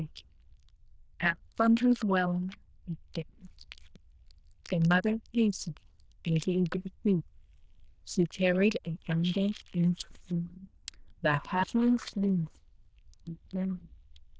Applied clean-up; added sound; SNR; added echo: neural diffusion model UNIVERSE++.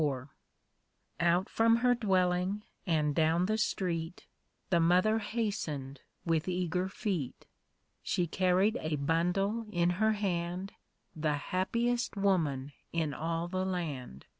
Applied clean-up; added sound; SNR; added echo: none; none; none; none.